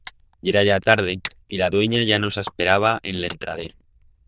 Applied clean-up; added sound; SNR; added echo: neural diffusion model UNIVERSE++.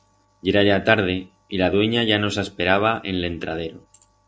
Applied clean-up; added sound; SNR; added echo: none; none; none; none.